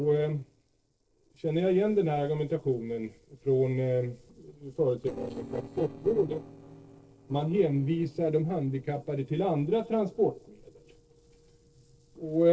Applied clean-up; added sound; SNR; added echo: neural separator model SepFormer DNS4.